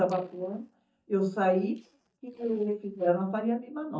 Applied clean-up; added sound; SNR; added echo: neural mask model DeepFilterNet 3.